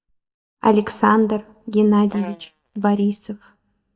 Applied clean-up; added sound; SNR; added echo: neural mask model DeepFilterNet 3.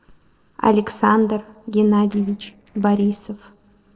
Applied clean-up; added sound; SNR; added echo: neural separator model SepFormer DNS4.